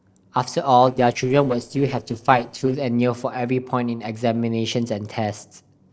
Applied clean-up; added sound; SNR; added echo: neural separator model SepFormer DNS4.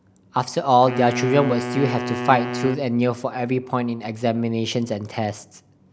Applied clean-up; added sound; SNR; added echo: none; Wind instrument, woodwind instrument; 7 dB; none.